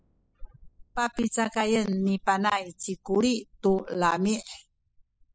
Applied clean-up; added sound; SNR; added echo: classical method spectral subtraction.